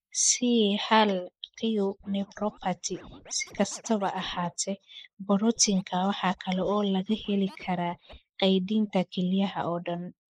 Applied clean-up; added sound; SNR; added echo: neural mask model Resemble Enhance denoiser.